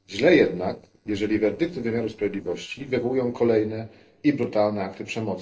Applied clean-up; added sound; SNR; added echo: neural separator model SepFormer DNS4.